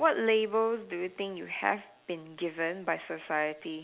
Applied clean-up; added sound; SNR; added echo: none; none; none; none.